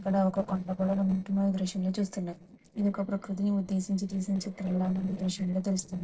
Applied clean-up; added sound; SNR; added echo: neural separator model SepFormer DNS4.